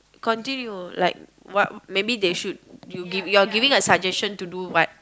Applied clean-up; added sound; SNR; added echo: none; none; none; none.